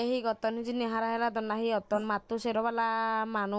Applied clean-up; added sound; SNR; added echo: neural mask model Resemble Enhance denoiser.